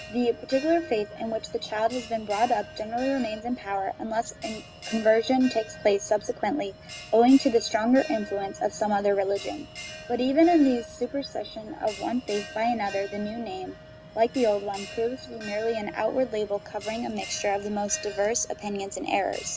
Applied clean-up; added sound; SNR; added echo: none; Bell; 16 dB; none.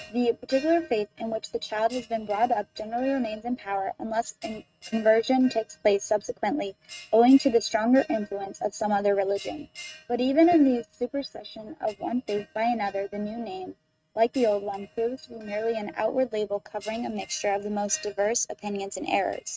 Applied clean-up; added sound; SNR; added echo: neural mask model RNNoise.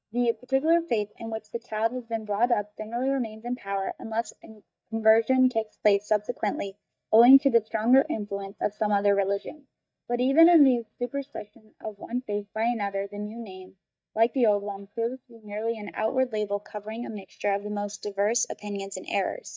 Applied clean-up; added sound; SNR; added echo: neural mask model DeepFilterNet 3.